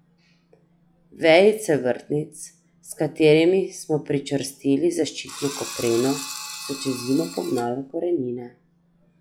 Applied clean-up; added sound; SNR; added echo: classical method log-MMSE.